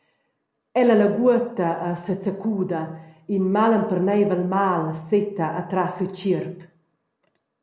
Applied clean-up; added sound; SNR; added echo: none; none; none; none.